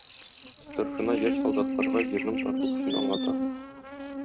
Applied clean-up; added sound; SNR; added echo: neural mask model RNNoise.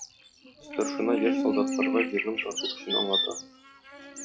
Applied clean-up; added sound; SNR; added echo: classical method log-MMSE.